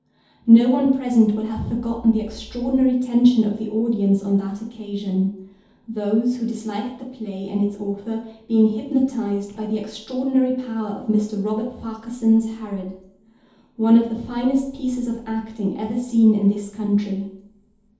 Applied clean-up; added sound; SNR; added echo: none; none; none; reverberation time 0.8 s.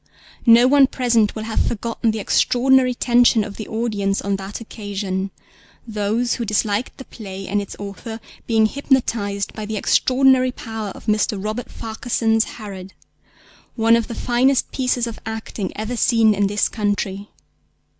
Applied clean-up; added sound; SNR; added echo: none; none; none; none.